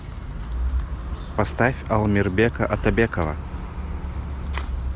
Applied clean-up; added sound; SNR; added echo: none; none; none; none.